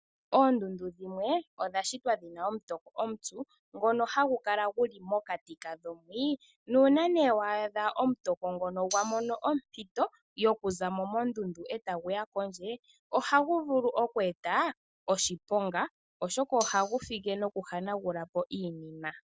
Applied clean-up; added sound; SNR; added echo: none; Tambourine; 9 dB; none.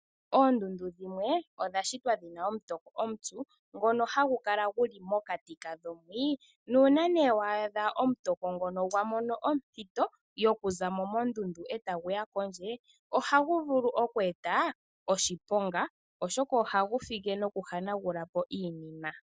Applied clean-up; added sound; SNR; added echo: neural mask model DeepFilterNet 3.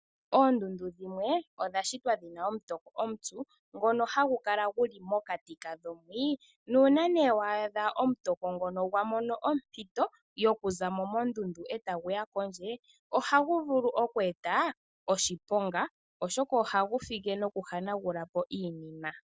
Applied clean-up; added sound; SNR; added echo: none; none; none; none.